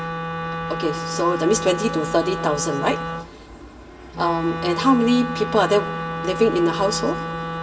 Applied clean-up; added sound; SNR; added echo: none; Wind instrument, woodwind instrument; 6 dB; reverberation time 1.7 s.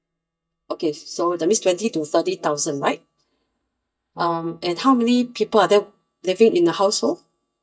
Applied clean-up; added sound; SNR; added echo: neural mask model DeepFilterNet 3.